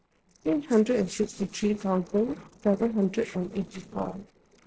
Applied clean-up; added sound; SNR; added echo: neural separator model SepFormer DNS4.